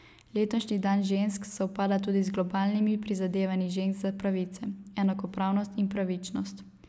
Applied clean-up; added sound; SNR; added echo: none; none; none; none.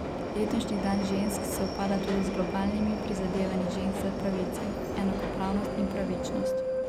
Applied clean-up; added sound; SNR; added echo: none; Subway, metro, underground; 1 dB; none.